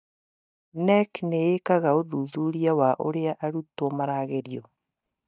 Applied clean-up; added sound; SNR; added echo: neural mask model DeepFilterNet 3.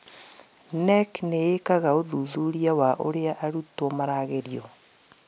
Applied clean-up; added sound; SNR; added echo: none; none; none; none.